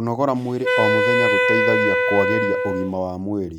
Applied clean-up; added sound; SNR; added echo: none; Wind instrument, woodwind instrument; -4 dB; none.